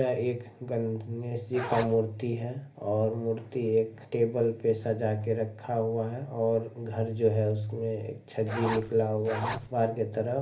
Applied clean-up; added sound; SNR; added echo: none; Zipper (clothing); 7 dB; reverberation time 0.3 s.